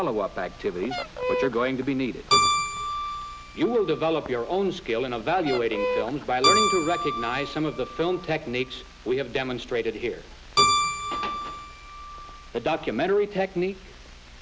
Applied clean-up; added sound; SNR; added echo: none; Fowl + Keyboard (musical); 2 dB; none.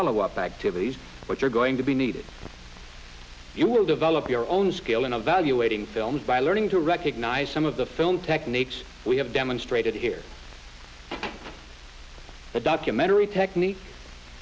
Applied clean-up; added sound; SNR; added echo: none; none; none; none.